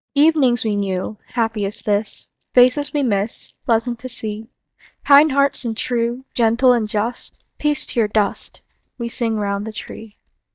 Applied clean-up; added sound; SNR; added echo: neural mask model DeepFilterNet 3.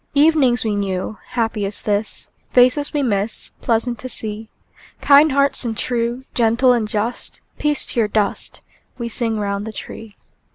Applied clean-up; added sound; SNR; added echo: none; none; none; none.